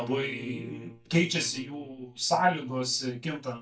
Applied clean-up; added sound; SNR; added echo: neural mask model DeepFilterNet 3.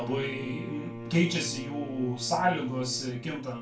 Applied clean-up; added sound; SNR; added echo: none; Bowed string instrument; 11 dB; reverberation time 0.3 s.